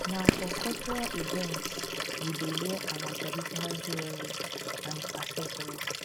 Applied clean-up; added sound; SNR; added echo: none; Fireworks + Liquid; -4 dB; none.